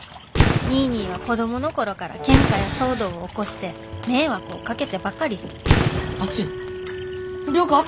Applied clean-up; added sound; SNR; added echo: none; Fireworks; 0 dB; none.